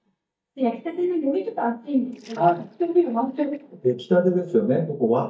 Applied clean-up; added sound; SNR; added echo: neural mask model DeepFilterNet 3.